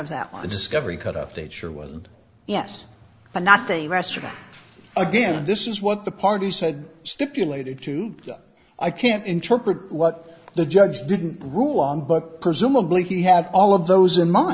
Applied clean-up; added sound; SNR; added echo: none; none; none; none.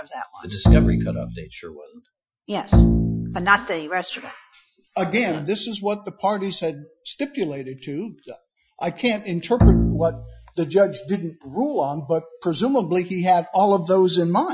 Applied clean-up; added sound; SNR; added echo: classical method Wiener filter.